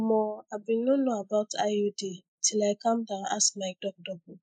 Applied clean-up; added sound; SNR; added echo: neural mask model Resemble Enhance denoiser.